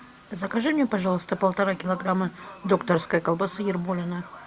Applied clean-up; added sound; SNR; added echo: none; none; none; none.